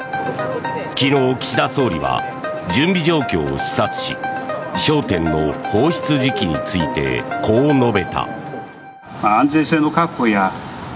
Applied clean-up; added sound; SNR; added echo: none; none; none; none.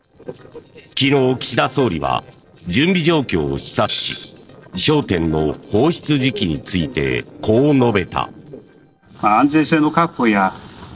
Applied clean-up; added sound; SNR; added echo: neural separator model SepFormer DNS4.